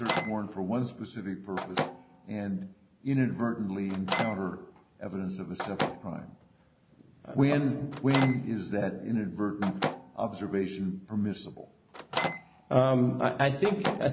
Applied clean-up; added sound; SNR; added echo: none; Microwave oven; 7 dB; none.